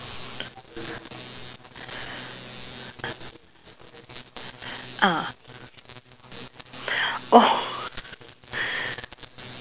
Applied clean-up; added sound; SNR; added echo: none; none; none; none.